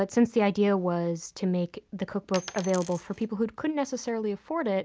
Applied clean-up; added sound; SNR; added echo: none; Coin (dropping); 15 dB; none.